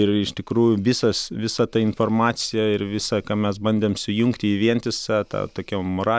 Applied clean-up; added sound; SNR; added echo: none; none; none; none.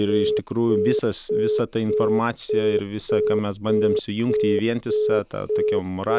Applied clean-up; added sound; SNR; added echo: none; Telephone; -1 dB; none.